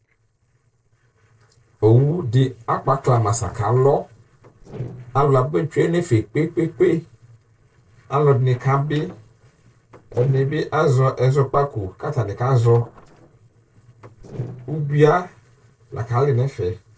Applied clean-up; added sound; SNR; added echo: neural separator model SepFormer DNS4.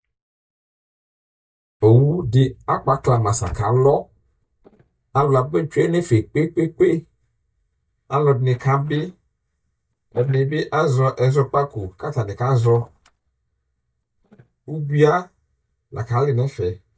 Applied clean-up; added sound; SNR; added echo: neural mask model DeepFilterNet 3.